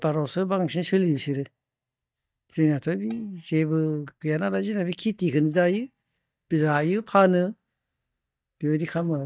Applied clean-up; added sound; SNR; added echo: neural mask model DeepFilterNet 3.